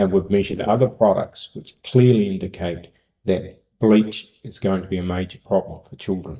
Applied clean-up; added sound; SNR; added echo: neural mask model DeepFilterNet 3.